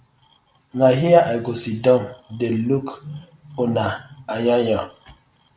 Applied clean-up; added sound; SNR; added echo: none; none; none; none.